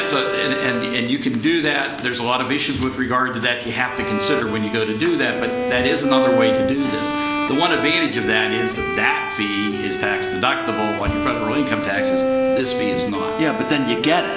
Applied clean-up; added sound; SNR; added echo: none; Bowed string instrument; 2 dB; none.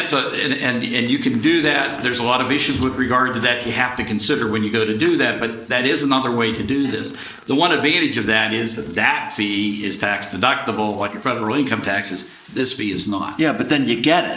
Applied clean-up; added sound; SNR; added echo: neural mask model Resemble Enhance denoiser.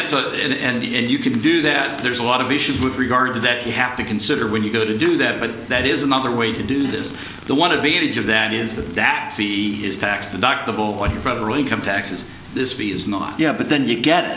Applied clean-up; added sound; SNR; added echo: none; none; none; none.